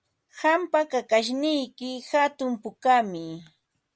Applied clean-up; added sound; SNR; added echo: none; none; none; none.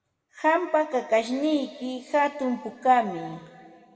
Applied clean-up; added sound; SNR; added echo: none; none; none; reverberation time 2.2 s.